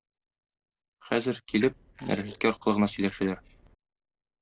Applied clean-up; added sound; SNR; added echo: neural separator model SepFormer DNS4.